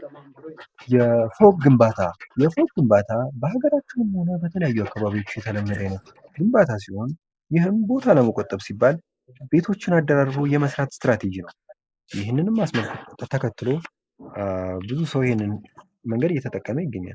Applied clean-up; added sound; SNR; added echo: neural mask model Resemble Enhance denoiser.